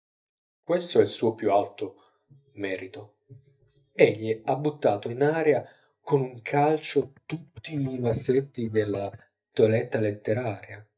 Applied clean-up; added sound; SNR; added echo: neural mask model DeepFilterNet 3.